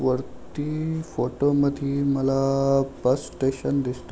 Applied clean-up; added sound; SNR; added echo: none; none; none; none.